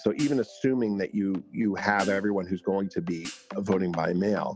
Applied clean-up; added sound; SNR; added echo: none; Hi-hat; 19 dB; none.